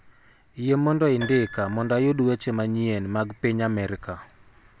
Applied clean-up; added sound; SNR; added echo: none; Piano; 18 dB; none.